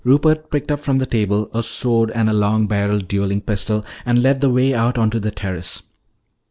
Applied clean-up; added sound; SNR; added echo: neural mask model Resemble Enhance denoiser.